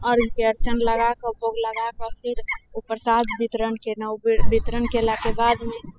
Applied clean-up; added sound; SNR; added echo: classical method spectral subtraction.